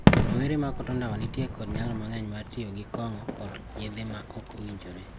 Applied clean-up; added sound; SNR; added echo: none; Fireworks; -4 dB; none.